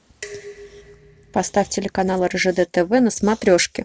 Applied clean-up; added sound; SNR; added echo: none; Dishes, pots, and pans; 19 dB; none.